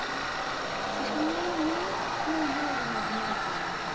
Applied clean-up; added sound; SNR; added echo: none; Tools; -5 dB; none.